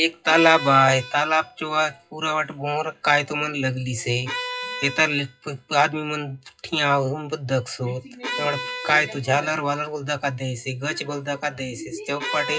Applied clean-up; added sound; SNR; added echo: classical method WPE with log-MMSE.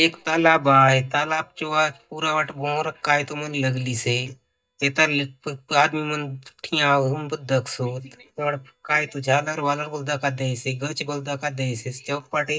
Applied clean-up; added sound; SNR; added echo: neural mask model DeepFilterNet 3.